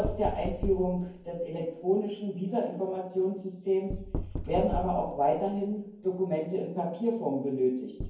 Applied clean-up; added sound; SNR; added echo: none; Knock; 9 dB; reverberation time 0.9 s.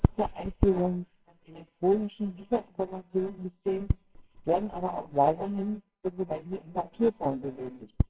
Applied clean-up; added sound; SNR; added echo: neural separator model SepFormer WHAMR!.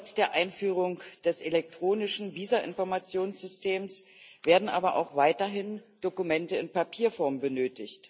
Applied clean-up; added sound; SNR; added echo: none; none; none; none.